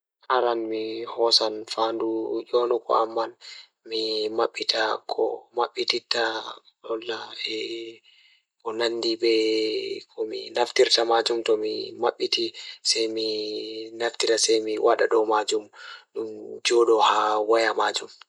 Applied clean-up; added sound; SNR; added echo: none; none; none; none.